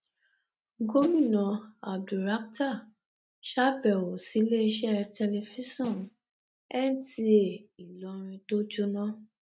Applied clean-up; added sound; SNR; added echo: neural mask model RNNoise.